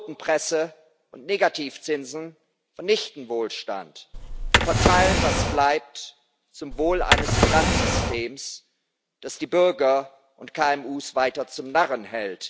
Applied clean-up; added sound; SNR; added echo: none; Drawer open or close; -4 dB; none.